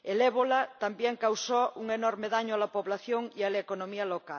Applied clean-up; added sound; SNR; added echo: none; none; none; none.